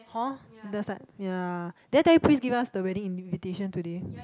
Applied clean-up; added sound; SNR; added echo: none; none; none; none.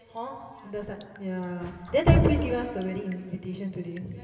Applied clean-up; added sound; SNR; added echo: none; Drip; 0 dB; reverberation time 2.3 s.